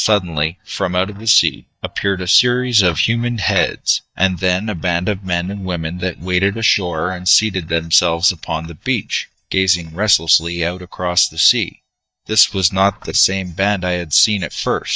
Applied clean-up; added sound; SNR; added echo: neural mask model DeepFilterNet 3.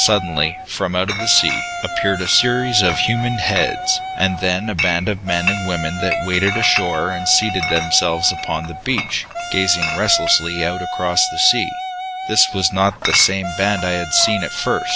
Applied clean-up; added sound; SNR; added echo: none; Chatter / Chink, clink + Wind instrument, woodwind instrument; 5 dB; none.